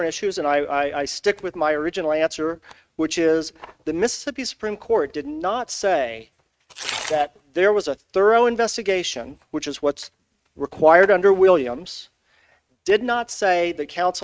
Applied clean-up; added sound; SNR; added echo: neural mask model RNNoise.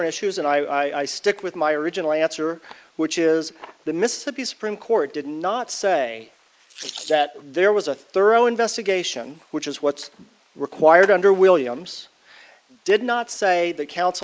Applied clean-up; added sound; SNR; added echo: neural mask model Resemble Enhance denoiser.